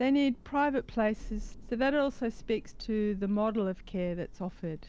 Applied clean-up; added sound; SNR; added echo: none; Thunder / Rain; 15 dB; none.